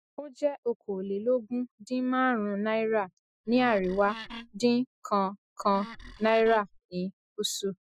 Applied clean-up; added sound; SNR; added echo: classical method Wiener filter.